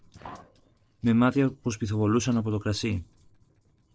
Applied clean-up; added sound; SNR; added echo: neural separator model SepFormer DNS4.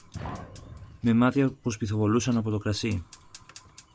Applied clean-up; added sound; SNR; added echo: none; Fire; 18 dB; none.